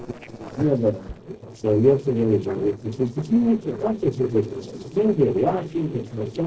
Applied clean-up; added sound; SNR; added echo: neural separator model SepFormer DNS4.